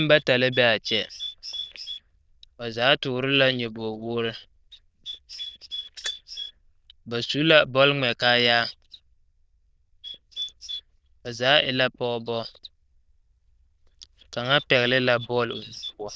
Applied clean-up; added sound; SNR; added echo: neural diffusion model UNIVERSE++.